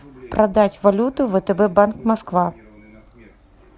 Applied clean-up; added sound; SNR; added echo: none; none; none; none.